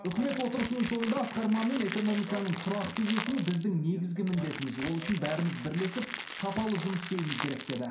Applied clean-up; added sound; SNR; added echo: none; Crackle; 8 dB; reverberation time 0.5 s.